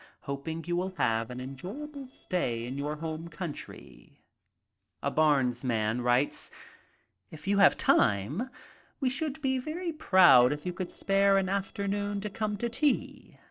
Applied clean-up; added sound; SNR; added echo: neural separator model SepFormer DNS4.